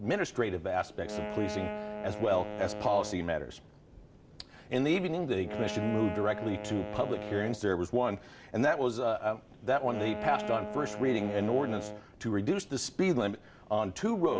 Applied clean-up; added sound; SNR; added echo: none; Wind instrument, woodwind instrument; 10 dB; none.